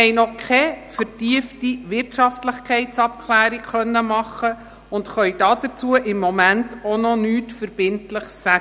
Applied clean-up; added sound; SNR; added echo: none; none; none; none.